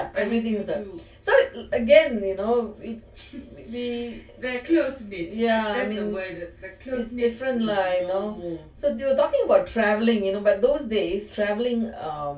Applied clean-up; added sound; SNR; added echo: none; none; none; reverberation time 0.2 s.